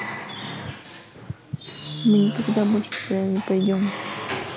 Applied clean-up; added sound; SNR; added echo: none; Squeak / Wood; 8 dB; none.